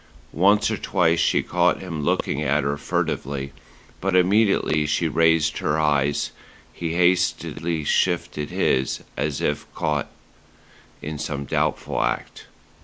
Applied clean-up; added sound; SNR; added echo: none; none; none; none.